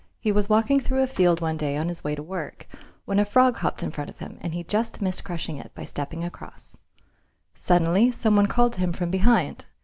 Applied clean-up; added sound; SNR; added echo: none; none; none; none.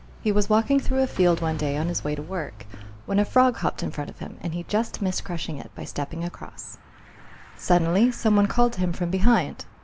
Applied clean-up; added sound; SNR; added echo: none; Mechanisms / Bicycle; 18 dB; none.